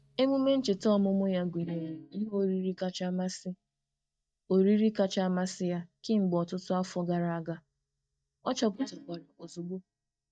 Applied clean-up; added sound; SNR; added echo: neural mask model DeepFilterNet 3.